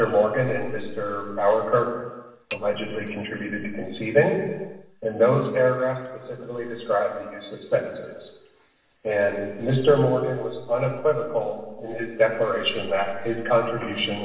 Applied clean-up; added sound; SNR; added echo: neural separator model SepFormer DNS4.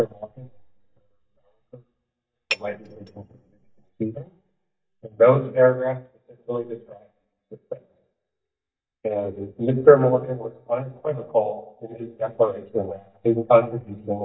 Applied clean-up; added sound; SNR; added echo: neural mask model DeepFilterNet 3.